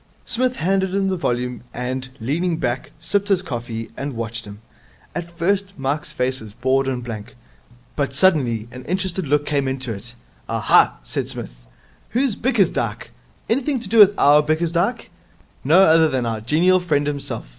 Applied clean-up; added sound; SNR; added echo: none; none; none; none.